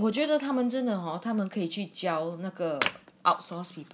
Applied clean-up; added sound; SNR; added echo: none; Wood; 12 dB; none.